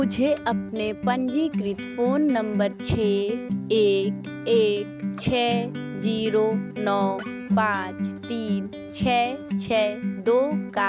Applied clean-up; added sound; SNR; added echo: none; Acoustic guitar; 5 dB; none.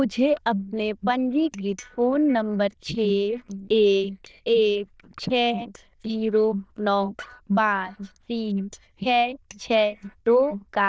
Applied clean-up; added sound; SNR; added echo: neural diffusion model UNIVERSE++.